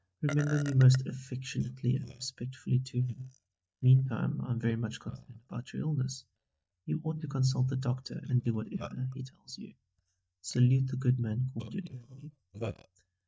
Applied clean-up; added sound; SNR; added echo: neural mask model DeepFilterNet 3.